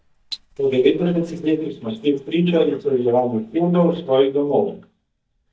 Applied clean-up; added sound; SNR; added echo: neural mask model DeepFilterNet 3.